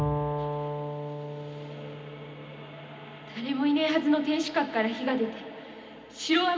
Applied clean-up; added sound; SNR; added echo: none; Bowed string instrument; 7 dB; reverberation time 0.4 s.